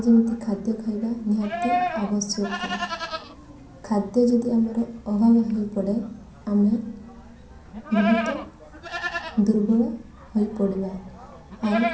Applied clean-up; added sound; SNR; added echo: none; Livestock, farm animals, working animals; 9 dB; reverberation time 0.6 s.